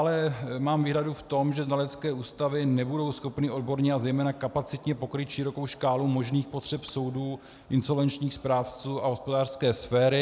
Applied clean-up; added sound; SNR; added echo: none; none; none; none.